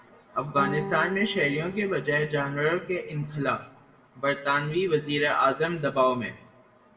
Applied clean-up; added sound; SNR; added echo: none; Guitar; 12 dB; reverberation time 0.6 s.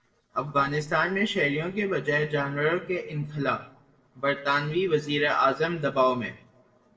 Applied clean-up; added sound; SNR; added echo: neural separator model SepFormer DNS4.